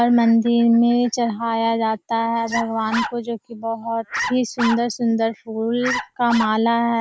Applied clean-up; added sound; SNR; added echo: neural mask model Resemble Enhance denoiser.